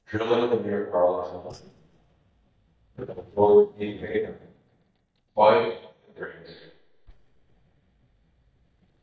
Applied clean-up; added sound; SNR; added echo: neural mask model DeepFilterNet 3.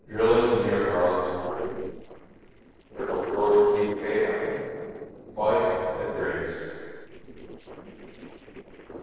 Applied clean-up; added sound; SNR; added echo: neural separator model SepFormer DNS4.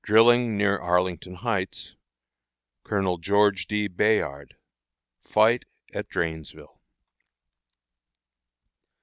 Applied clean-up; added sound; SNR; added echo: none; none; none; none.